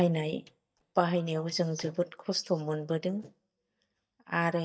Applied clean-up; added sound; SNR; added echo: neural mask model DeepFilterNet 3.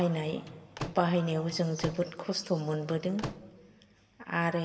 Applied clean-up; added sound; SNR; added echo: none; Slam / Microwave oven; 11 dB; reverberation time 1.6 s.